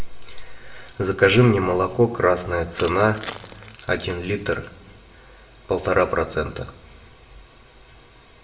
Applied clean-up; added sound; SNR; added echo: none; Crushing; 16 dB; reverberation time 0.5 s.